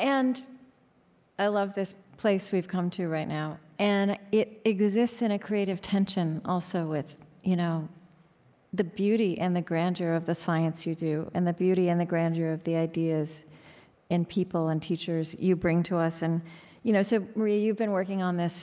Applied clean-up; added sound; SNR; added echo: none; none; none; none.